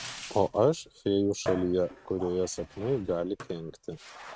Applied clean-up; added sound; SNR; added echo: neural mask model RNNoise.